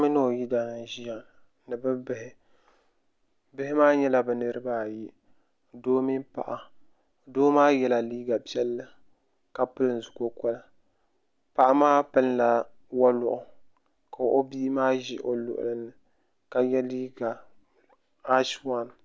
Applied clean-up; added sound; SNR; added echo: none; none; none; none.